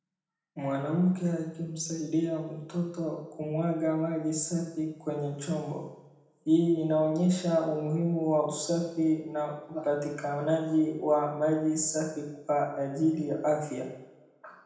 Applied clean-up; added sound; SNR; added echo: none; none; none; reverberation time 0.8 s.